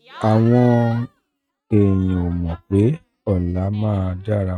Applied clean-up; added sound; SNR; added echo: neural mask model RNNoise.